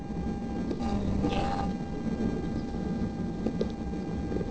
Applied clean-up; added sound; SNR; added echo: neural separator model SepFormer DNS4.